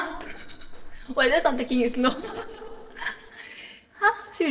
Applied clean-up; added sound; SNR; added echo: neural separator model SepFormer DNS4.